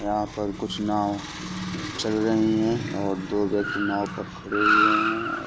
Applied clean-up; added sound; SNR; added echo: none; Car; 3 dB; none.